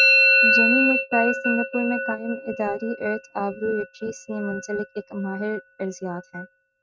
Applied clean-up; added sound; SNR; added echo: neural mask model RNNoise.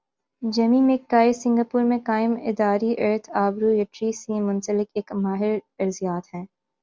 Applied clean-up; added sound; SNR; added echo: none; none; none; none.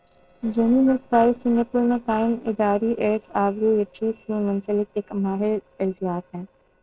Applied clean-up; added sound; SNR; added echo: neural separator model SepFormer DNS4.